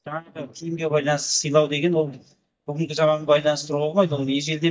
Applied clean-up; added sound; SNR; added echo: neural mask model DeepFilterNet 3.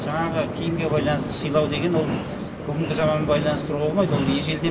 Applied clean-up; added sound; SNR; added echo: none; Subway, metro, underground; 4 dB; reverberation time 1.6 s.